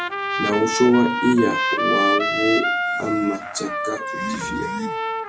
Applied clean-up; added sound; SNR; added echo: none; Trumpet; 1 dB; none.